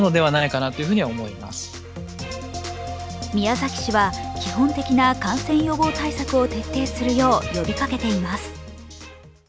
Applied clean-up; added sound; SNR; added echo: none; none; none; none.